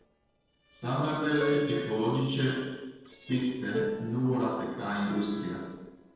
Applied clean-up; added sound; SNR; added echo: neural separator model SepFormer DNS4.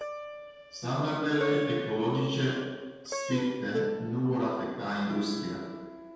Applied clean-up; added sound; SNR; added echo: none; Plucked string instrument; 8 dB; reverberation time 1.2 s.